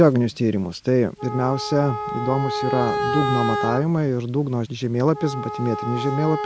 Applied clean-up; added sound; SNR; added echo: none; Wind instrument, woodwind instrument; 6 dB; none.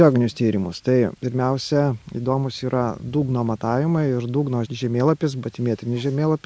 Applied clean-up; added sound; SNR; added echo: none; none; none; none.